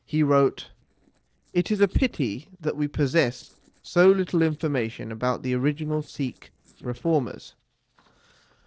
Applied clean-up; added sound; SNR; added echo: neural separator model SepFormer DNS4.